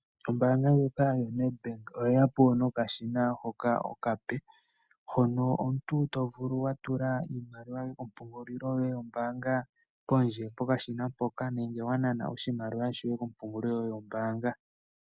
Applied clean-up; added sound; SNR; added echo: none; none; none; none.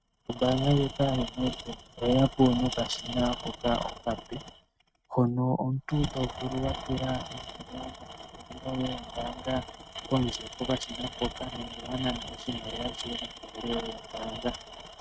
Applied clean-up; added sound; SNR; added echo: neural mask model RNNoise.